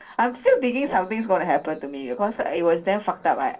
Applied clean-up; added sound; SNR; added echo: neural separator model SepFormer DNS4.